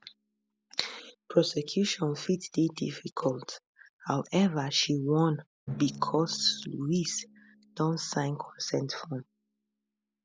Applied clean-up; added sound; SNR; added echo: none; Drum + Cowbell; 18 dB; none.